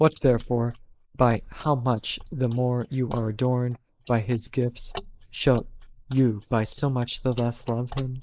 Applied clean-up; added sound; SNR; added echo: neural mask model Resemble Enhance denoiser.